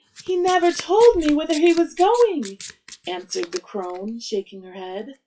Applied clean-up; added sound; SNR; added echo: classical method WPE with log-MMSE.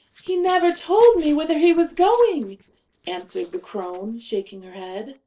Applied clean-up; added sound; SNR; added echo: neural separator model SepFormer DNS4.